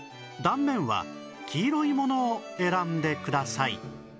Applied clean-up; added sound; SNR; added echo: none; none; none; none.